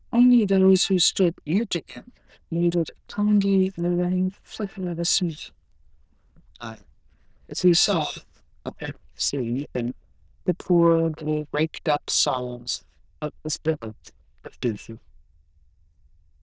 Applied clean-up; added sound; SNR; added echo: neural diffusion model UNIVERSE++.